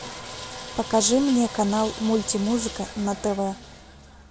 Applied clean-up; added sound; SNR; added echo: none; Sawing; 13 dB; none.